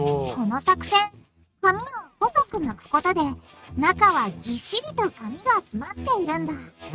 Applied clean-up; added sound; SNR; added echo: neural mask model RNNoise.